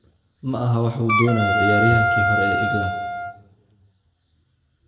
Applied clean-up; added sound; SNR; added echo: none; Wind instrument, woodwind instrument; -2 dB; reverberation time 1.4 s.